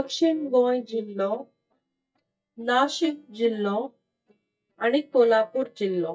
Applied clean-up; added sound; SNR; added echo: neural mask model DeepFilterNet 3.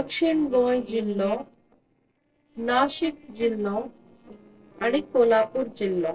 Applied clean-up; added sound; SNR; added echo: neural separator model SepFormer DNS4.